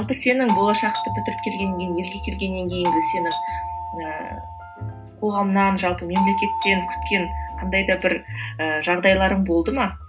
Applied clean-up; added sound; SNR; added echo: none; Doorbell; 4 dB; reverberation time 0.2 s.